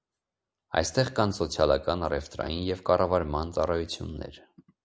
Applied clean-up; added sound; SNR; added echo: none; none; none; none.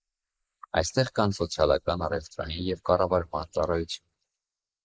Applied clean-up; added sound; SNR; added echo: neural mask model Resemble Enhance denoiser.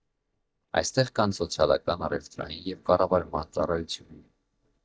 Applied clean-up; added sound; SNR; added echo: neural mask model DeepFilterNet 3.